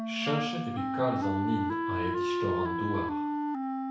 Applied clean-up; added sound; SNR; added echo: none; Wind instrument, woodwind instrument; -3 dB; reverberation time 0.6 s.